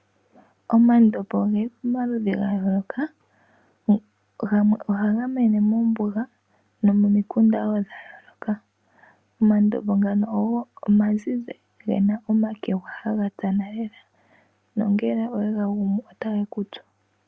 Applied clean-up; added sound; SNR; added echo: none; none; none; none.